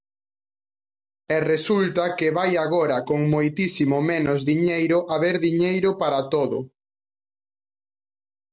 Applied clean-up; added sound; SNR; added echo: none; none; none; none.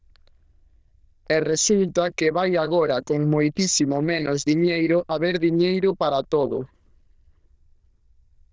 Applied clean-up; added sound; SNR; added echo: neural diffusion model UNIVERSE++.